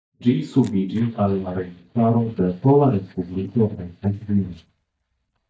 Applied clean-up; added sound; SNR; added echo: neural mask model DeepFilterNet 3.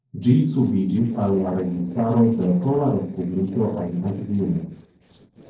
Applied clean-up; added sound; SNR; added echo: neural separator model SepFormer DNS4.